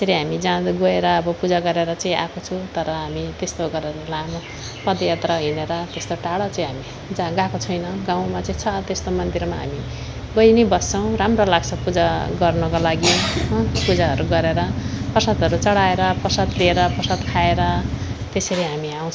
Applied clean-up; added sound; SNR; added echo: none; none; none; none.